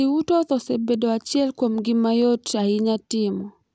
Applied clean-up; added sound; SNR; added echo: none; none; none; none.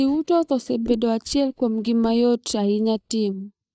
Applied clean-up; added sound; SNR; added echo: neural mask model DeepFilterNet 3.